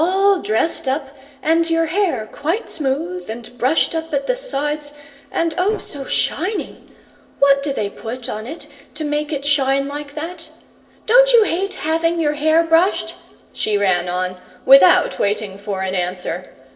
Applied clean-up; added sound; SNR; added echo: neural separator model SepFormer DNS4.